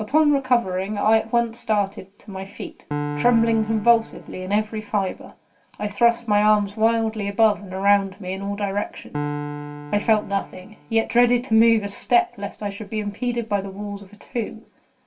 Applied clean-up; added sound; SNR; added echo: none; Piano; 11 dB; reverberation time 0.2 s.